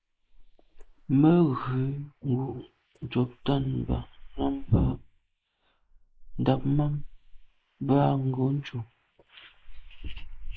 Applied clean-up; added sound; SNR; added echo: neural mask model Resemble Enhance denoiser.